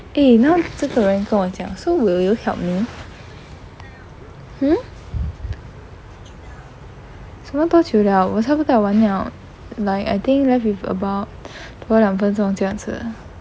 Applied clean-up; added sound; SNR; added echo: none; none; none; none.